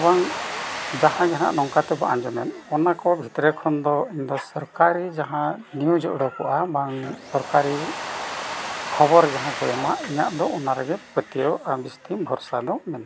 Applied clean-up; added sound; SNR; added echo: none; Domestic sounds, home sounds; 12 dB; none.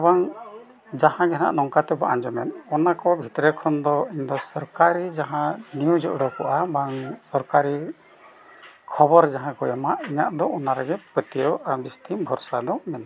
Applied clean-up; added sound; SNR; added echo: none; none; none; none.